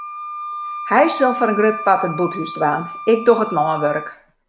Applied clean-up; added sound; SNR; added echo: none; Wind instrument, woodwind instrument; 10 dB; none.